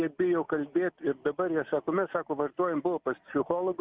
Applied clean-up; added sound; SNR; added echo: none; none; none; none.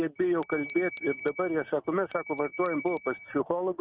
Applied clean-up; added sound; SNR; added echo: neural mask model RNNoise.